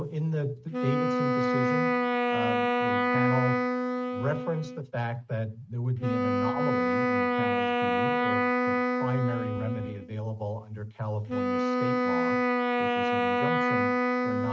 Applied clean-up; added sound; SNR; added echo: neural mask model RNNoise.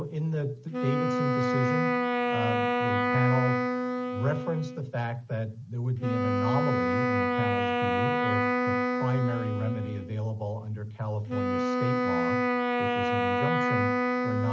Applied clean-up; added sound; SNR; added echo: none; Wind instrument, woodwind instrument; -3 dB; none.